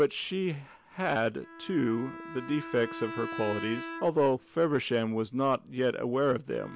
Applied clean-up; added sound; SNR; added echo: none; Bowed string instrument; 14 dB; none.